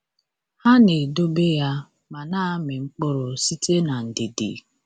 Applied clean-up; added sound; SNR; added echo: none; none; none; none.